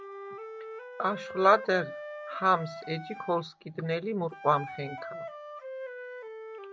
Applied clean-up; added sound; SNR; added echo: none; Wind instrument, woodwind instrument; 11 dB; none.